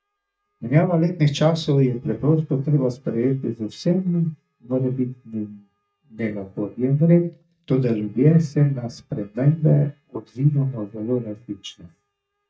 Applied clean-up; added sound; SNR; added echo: neural mask model DeepFilterNet 3.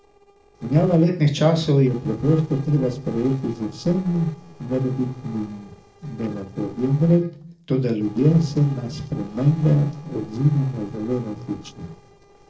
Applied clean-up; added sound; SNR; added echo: neural separator model SepFormer DNS4.